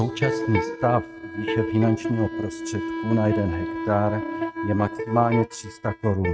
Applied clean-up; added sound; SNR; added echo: neural mask model RNNoise.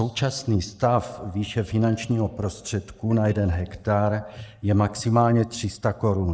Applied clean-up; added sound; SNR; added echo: neural mask model Resemble Enhance denoiser.